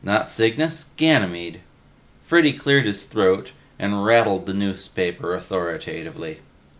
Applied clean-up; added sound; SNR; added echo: none; none; none; none.